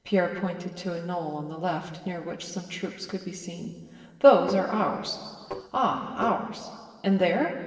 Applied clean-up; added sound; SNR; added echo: neural separator model SepFormer DNS4.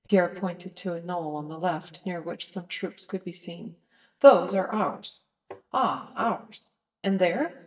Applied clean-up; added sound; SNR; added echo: neural mask model DeepFilterNet 3.